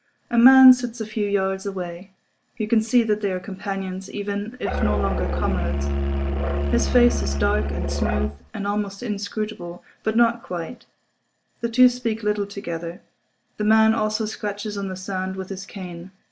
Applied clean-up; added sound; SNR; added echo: none; Musical instrument; 0 dB; none.